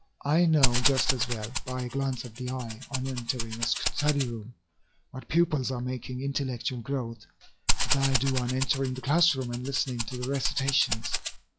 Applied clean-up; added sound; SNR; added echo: classical method log-MMSE.